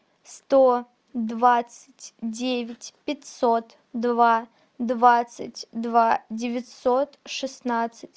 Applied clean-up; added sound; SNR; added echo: none; none; none; none.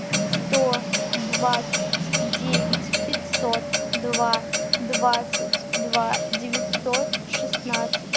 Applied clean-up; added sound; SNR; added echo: none; Clock; -3 dB; none.